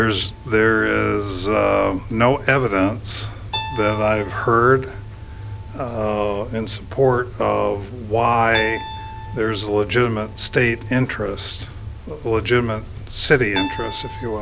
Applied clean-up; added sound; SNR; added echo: none; Keyboard (musical); 16 dB; none.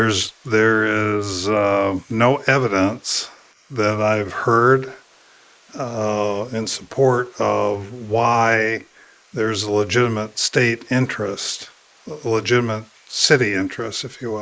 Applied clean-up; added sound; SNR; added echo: neural mask model Resemble Enhance denoiser.